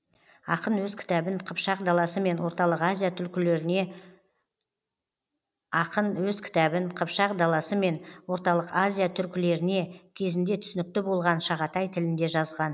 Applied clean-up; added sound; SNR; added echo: none; none; none; none.